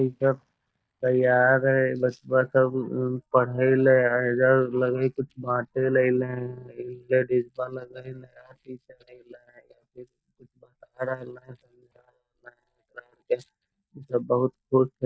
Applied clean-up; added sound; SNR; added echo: neural mask model DeepFilterNet 3.